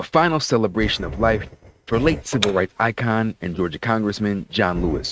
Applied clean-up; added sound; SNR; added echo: neural mask model RNNoise.